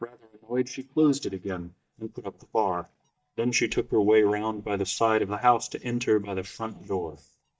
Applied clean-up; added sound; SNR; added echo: neural mask model DeepFilterNet 3.